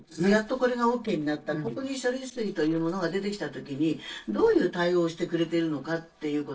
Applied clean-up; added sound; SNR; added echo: neural separator model SepFormer DNS4.